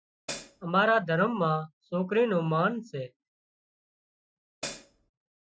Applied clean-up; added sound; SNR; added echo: classical method Wiener filter.